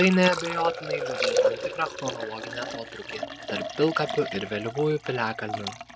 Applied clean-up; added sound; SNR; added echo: none; Liquid; 3 dB; none.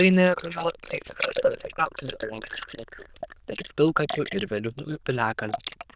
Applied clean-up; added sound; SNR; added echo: neural diffusion model UNIVERSE++.